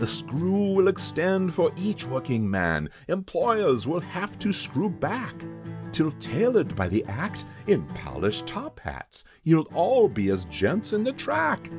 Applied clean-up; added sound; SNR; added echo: none; Acoustic guitar; 14 dB; none.